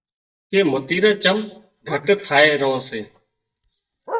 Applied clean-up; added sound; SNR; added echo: neural mask model DeepFilterNet 3.